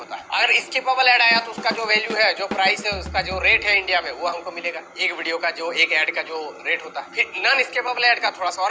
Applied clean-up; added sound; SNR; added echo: none; Drum kit; 14 dB; none.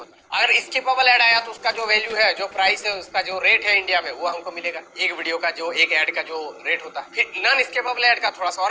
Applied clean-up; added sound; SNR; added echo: neural separator model SepFormer DNS4.